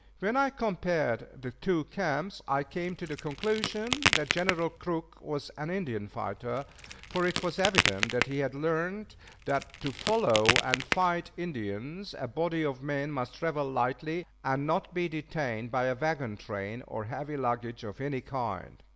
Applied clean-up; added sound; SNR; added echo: none; Crack; 1 dB; none.